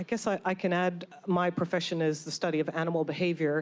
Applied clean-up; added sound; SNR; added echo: none; none; none; none.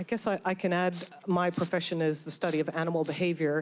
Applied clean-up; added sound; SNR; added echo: none; Respiratory sounds; 18 dB; none.